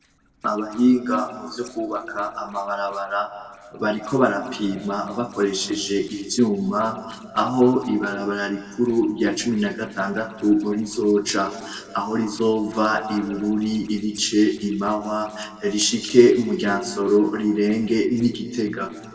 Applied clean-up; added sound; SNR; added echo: neural separator model SepFormer DNS4.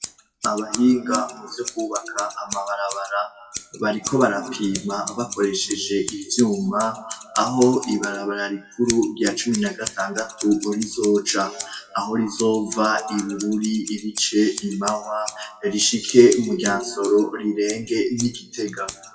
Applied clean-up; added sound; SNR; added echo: classical method WPE with log-MMSE.